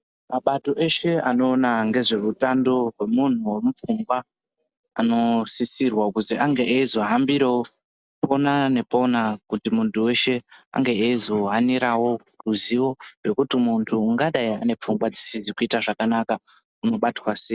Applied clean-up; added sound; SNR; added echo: none; none; none; none.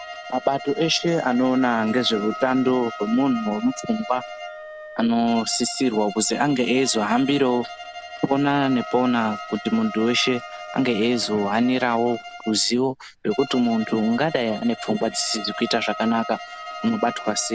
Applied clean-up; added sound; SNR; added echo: none; Wind instrument, woodwind instrument + Bowed string instrument; 13 dB; none.